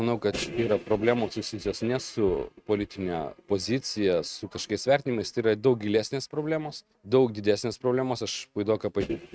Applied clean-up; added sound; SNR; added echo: neural mask model RNNoise.